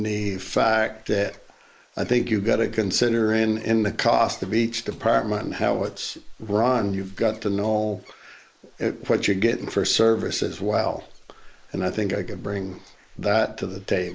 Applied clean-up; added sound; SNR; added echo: neural mask model Resemble Enhance denoiser.